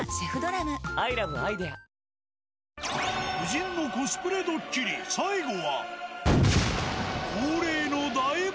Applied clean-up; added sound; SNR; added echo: none; none; none; none.